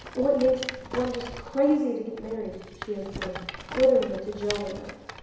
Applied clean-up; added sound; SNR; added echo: none; Rattle; 12 dB; reverberation time 1.0 s.